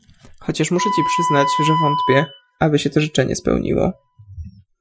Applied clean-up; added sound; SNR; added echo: classical method Wiener filter.